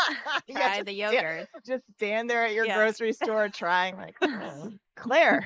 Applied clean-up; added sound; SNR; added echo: neural mask model Resemble Enhance denoiser.